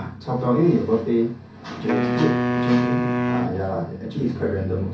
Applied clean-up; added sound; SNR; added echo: none; Wind instrument, woodwind instrument; 1 dB; reverberation time 0.3 s.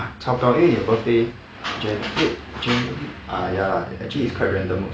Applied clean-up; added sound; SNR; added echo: none; none; none; none.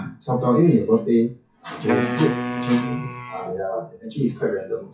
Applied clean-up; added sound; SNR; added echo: classical method WPE with log-MMSE.